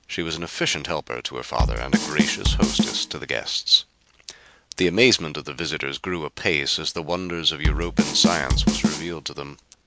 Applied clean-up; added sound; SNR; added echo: none; Drum kit; -2 dB; none.